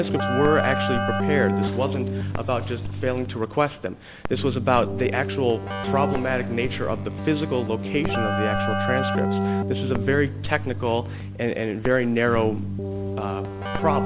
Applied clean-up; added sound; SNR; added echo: none; Keyboard (musical); 2 dB; none.